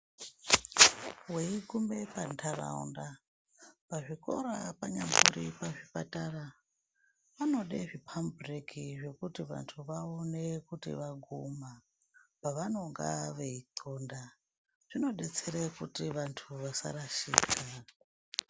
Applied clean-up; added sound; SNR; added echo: none; none; none; none.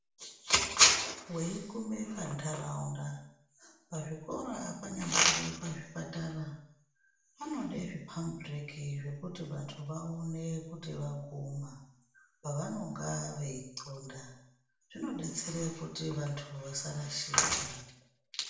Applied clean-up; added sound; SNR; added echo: none; none; none; reverberation time 0.7 s.